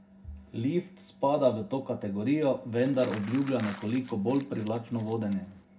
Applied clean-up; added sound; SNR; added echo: none; Crumpling, crinkling; 19 dB; reverberation time 0.4 s.